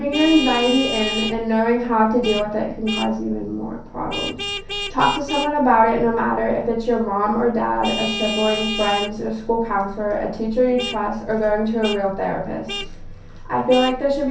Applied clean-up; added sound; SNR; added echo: none; Vehicle horn, car horn, honking; 10 dB; reverberation time 0.6 s.